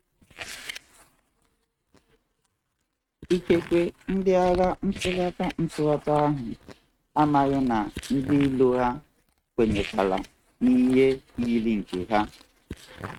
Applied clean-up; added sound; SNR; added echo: neural mask model RNNoise.